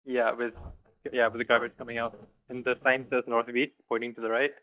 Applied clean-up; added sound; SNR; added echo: neural mask model DeepFilterNet 3.